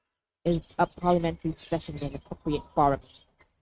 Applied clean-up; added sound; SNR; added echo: neural mask model RNNoise.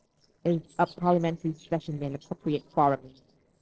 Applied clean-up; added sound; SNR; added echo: neural separator model SepFormer DNS4.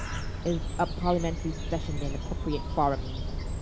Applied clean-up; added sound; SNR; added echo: none; Bird; 1 dB; none.